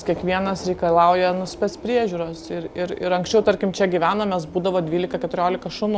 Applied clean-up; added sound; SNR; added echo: none; Subway, metro, underground; 17 dB; none.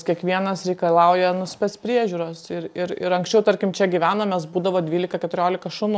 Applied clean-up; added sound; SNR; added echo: none; none; none; none.